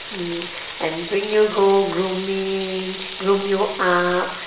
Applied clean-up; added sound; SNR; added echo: none; Frying (food); 12 dB; reverberation time 0.8 s.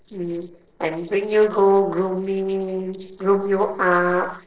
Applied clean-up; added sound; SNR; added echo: neural separator model SepFormer DNS4.